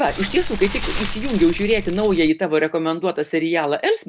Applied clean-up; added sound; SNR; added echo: none; Fire; 7 dB; none.